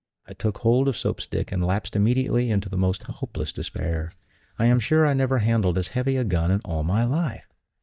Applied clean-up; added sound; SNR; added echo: neural mask model DeepFilterNet 3.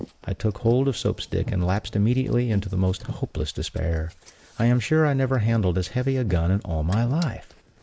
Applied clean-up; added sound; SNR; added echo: neural mask model Resemble Enhance denoiser.